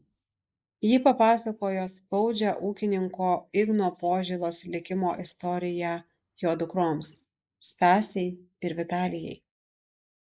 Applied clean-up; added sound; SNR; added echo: neural mask model Resemble Enhance denoiser.